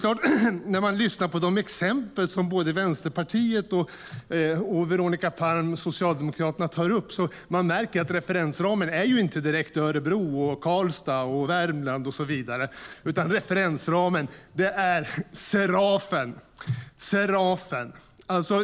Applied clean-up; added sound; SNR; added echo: none; none; none; none.